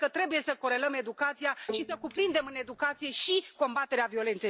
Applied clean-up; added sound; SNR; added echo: neural mask model DeepFilterNet 3.